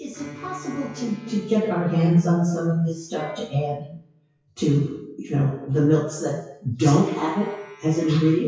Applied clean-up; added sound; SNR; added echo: classical method WPE with log-MMSE.